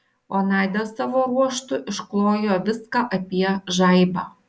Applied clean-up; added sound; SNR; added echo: none; none; none; none.